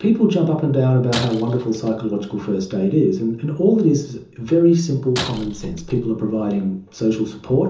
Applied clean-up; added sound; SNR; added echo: none; Shatter; 16 dB; reverberation time 0.6 s.